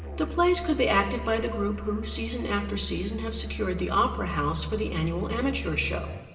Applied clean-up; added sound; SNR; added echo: none; Musical instrument; 7 dB; reverberation time 2.9 s.